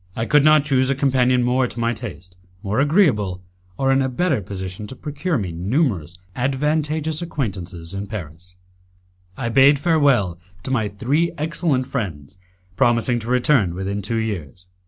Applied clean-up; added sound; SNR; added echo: none; none; none; none.